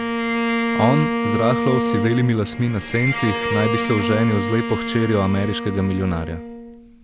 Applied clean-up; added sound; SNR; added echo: none; Bowed string instrument; 2 dB; none.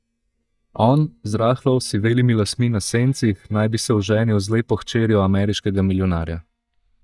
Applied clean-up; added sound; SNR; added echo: neural mask model DeepFilterNet 3.